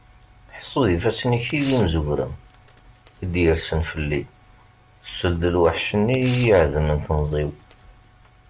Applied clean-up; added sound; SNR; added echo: none; Tearing; 19 dB; none.